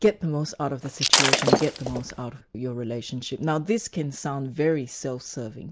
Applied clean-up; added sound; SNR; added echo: none; Shatter; -5 dB; none.